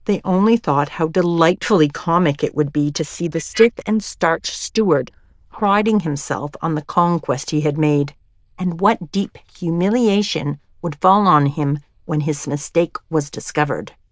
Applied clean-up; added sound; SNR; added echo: neural diffusion model UNIVERSE++.